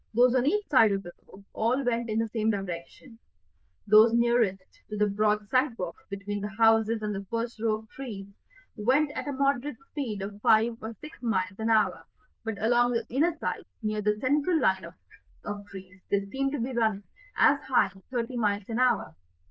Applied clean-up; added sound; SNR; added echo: neural diffusion model UNIVERSE++.